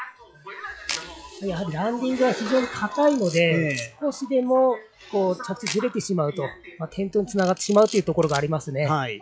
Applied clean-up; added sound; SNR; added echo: classical method log-MMSE.